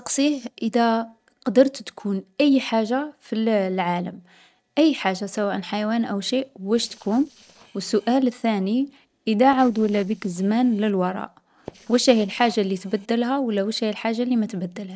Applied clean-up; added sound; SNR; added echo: neural separator model SepFormer DNS4.